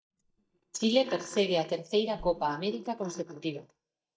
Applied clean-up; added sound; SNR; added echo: neural mask model DeepFilterNet 3.